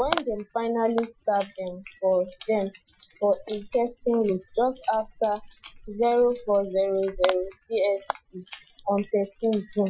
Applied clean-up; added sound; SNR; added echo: classical method Wiener filter.